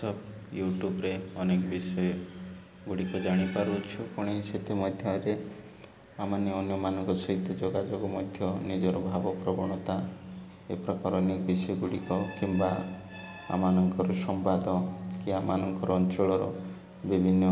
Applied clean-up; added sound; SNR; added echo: none; none; none; none.